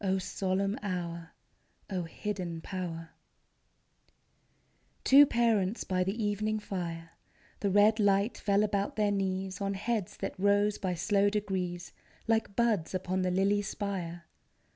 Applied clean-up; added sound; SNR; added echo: none; none; none; none.